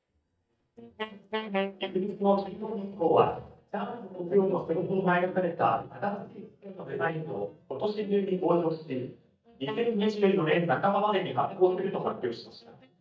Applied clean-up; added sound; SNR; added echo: neural mask model DeepFilterNet 3.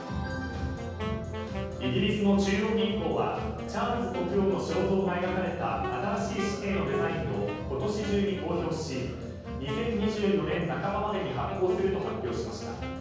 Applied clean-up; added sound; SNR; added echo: none; Wind instrument, woodwind instrument; 11 dB; reverberation time 1.3 s.